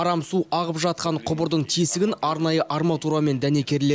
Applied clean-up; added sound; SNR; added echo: none; none; none; none.